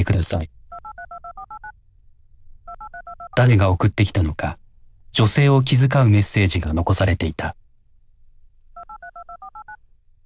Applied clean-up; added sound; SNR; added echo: neural diffusion model UNIVERSE++.